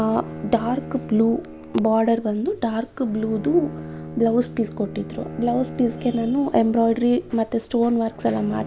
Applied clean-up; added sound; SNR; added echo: none; Bowed string instrument; 14 dB; none.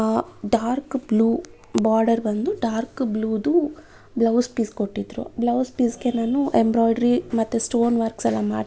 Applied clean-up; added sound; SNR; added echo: none; none; none; none.